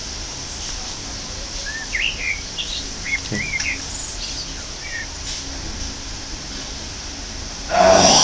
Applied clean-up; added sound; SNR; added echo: none; Bird; 6 dB; none.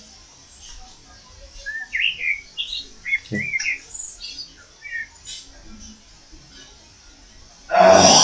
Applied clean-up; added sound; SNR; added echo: classical method log-MMSE.